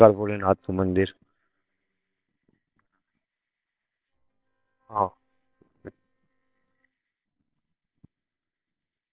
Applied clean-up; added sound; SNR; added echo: neural separator model SepFormer WHAMR!.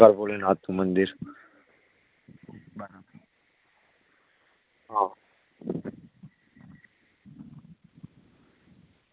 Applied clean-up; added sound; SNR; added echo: none; none; none; none.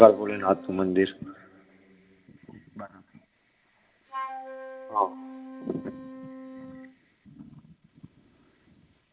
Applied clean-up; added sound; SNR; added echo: none; Wind instrument, woodwind instrument; 16 dB; reverberation time 0.5 s.